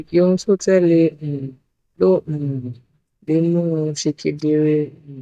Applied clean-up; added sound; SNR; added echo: neural mask model DeepFilterNet 3.